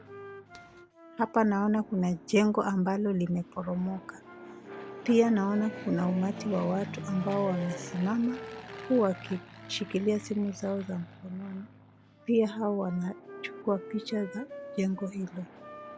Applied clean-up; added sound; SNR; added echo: none; Fixed-wing aircraft, airplane + Wind instrument, woodwind instrument; 13 dB; none.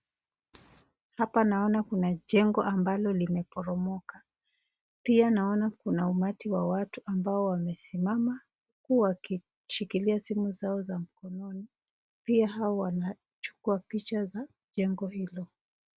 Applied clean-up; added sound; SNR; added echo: none; none; none; none.